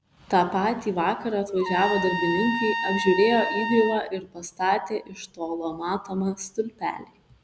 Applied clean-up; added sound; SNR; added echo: none; Trumpet; 4 dB; none.